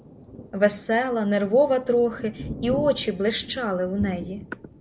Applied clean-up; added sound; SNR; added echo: none; Thunder; 13 dB; none.